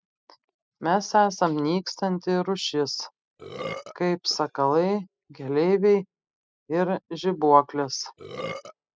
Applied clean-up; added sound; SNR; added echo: classical method spectral subtraction.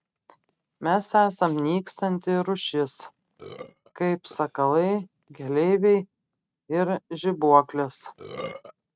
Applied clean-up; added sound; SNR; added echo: neural mask model RNNoise.